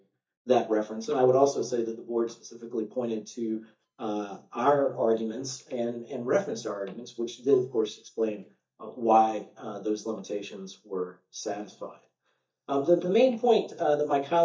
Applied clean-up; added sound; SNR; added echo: neural mask model DeepFilterNet 3.